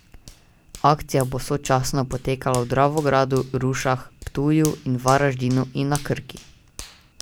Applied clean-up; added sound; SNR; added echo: none; Hands; 19 dB; none.